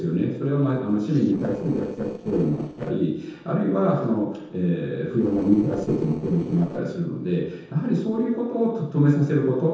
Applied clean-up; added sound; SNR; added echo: neural separator model SepFormer DNS4.